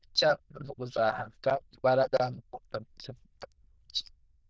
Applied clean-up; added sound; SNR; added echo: neural diffusion model UNIVERSE++.